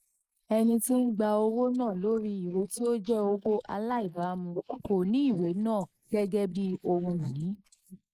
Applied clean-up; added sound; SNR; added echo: neural mask model Resemble Enhance denoiser.